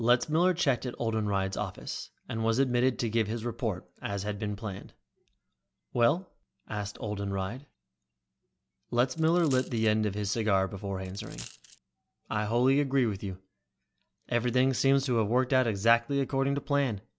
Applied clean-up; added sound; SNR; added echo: none; Coin (dropping); 18 dB; none.